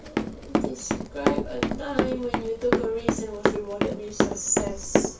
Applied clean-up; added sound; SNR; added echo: none; Run; -4 dB; reverberation time 0.3 s.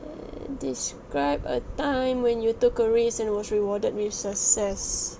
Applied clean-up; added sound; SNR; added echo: none; none; none; none.